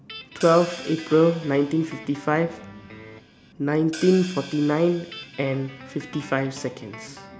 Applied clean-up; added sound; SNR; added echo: none; Guitar + Hi-hat; 17 dB; none.